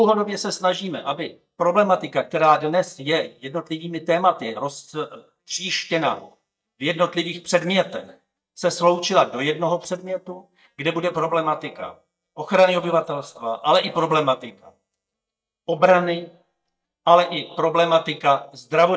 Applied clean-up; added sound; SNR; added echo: neural mask model DeepFilterNet 3.